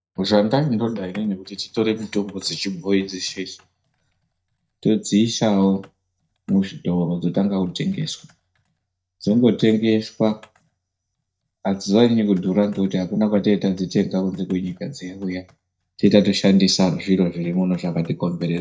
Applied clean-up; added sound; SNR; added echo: neural mask model DeepFilterNet 3.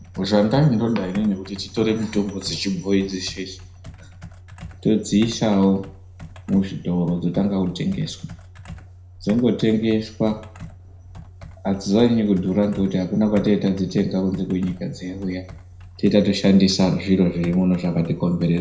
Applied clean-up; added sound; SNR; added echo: none; Computer keyboard; 18 dB; reverberation time 0.4 s.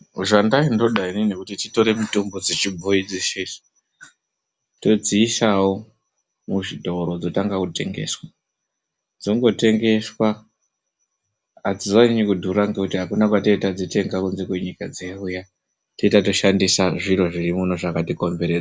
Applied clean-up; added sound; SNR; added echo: none; none; none; none.